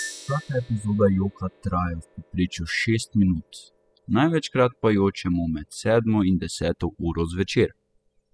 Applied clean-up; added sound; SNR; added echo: classical method spectral subtraction.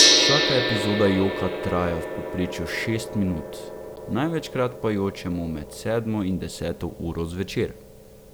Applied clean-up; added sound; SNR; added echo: none; Gong; 0 dB; none.